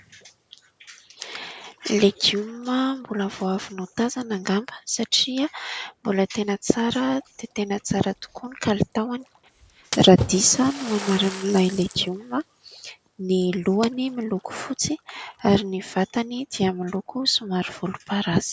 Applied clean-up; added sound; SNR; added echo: none; Splash, splatter; 17 dB; none.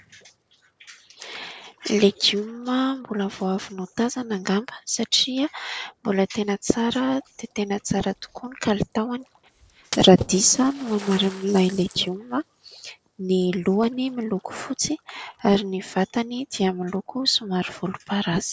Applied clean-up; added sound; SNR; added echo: neural separator model SepFormer DNS4.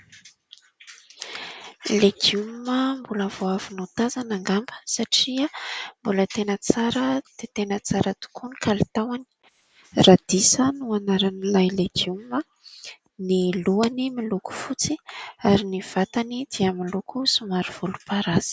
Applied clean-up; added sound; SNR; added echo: none; none; none; none.